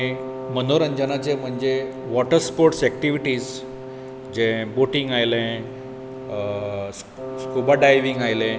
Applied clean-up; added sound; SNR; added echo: none; Wind instrument, woodwind instrument; 11 dB; none.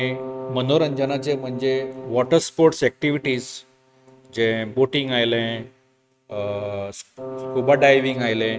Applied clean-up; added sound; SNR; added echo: neural mask model RNNoise.